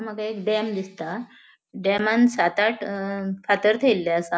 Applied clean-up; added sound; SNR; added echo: none; none; none; none.